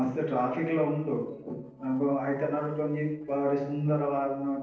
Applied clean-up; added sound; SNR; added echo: neural separator model SepFormer DNS4.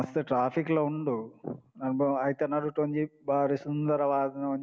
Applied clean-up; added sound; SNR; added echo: none; none; none; none.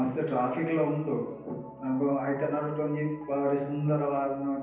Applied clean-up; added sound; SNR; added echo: none; Piano; 20 dB; reverberation time 0.9 s.